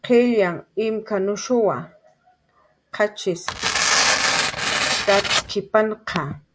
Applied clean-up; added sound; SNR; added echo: none; Tearing; -3 dB; none.